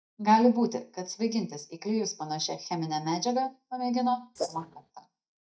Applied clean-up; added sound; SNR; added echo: neural mask model DeepFilterNet 3.